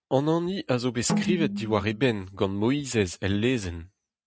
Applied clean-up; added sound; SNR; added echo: neural mask model RNNoise.